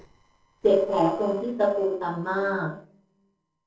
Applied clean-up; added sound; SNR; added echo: neural separator model SepFormer DNS4.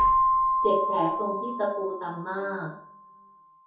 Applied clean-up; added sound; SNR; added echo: none; Keyboard (musical); -4 dB; reverberation time 0.6 s.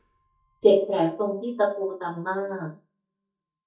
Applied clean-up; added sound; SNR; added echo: neural mask model DeepFilterNet 3.